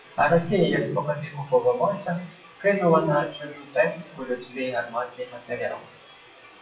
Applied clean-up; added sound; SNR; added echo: classical method WPE with log-MMSE.